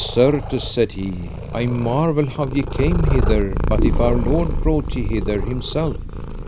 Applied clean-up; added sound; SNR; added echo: none; Purr; 1 dB; none.